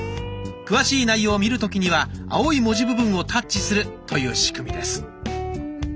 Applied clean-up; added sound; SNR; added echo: none; none; none; none.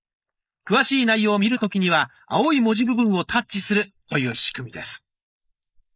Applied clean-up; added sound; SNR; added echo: neural mask model Resemble Enhance denoiser.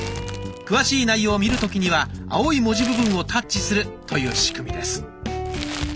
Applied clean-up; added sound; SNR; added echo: none; Crumpling, crinkling; 14 dB; none.